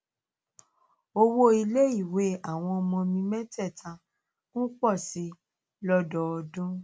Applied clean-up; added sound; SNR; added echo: none; none; none; none.